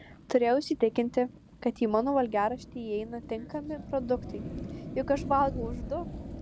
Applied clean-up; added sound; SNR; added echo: none; Fire; 11 dB; none.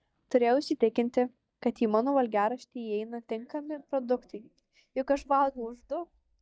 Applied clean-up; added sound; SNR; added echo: neural mask model DeepFilterNet 3.